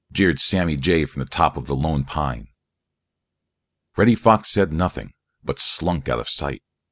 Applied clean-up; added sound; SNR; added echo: none; none; none; none.